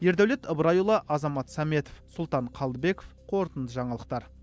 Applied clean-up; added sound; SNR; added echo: none; none; none; none.